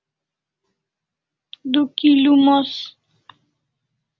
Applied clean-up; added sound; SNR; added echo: none; none; none; none.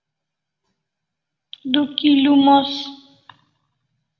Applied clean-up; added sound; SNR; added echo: none; none; none; reverberation time 1.0 s.